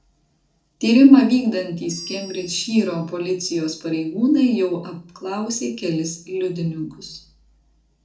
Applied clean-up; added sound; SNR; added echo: neural separator model SepFormer DNS4.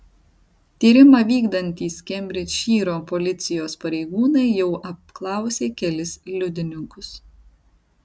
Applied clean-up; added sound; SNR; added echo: none; none; none; none.